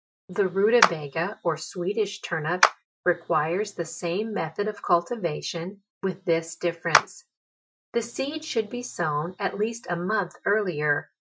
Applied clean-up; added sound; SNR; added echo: classical method Wiener filter.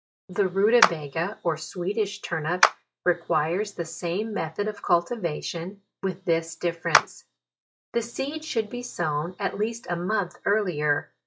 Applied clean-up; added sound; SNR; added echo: classical method log-MMSE.